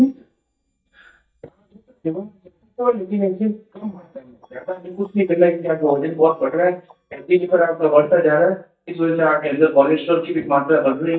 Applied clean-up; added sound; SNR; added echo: neural mask model DeepFilterNet 3.